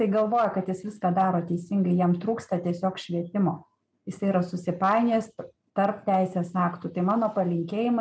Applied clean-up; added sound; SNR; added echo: none; none; none; none.